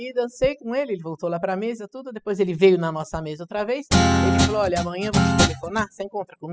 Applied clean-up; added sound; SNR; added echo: classical method spectral subtraction.